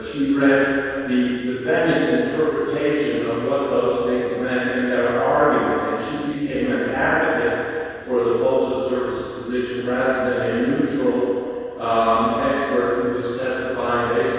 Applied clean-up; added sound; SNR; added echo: none; none; none; reverberation time 2.2 s.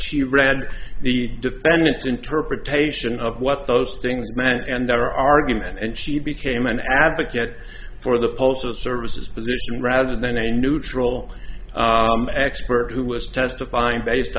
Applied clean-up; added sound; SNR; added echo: none; none; none; none.